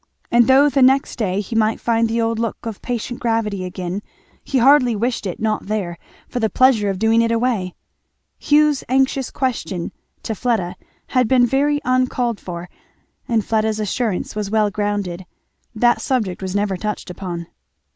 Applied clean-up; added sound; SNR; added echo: none; none; none; none.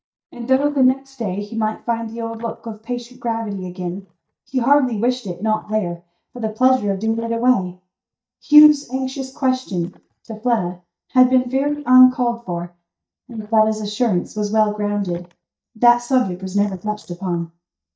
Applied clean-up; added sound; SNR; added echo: neural mask model DeepFilterNet 3.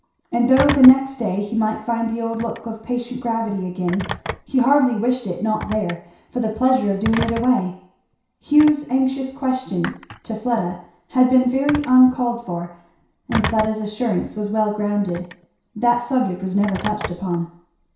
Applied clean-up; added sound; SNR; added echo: none; Telephone; 13 dB; reverberation time 0.6 s.